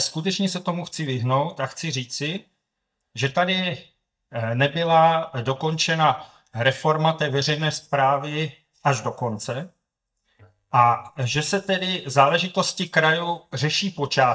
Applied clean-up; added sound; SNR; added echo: neural mask model DeepFilterNet 3.